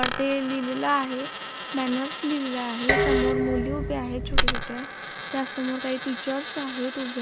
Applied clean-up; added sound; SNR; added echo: none; Coin (dropping) + Dishes, pots, and pans; 0 dB; none.